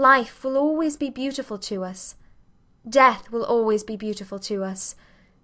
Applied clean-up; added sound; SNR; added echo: none; none; none; none.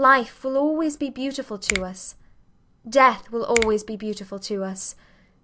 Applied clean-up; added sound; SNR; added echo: none; Finger snapping; 11 dB; none.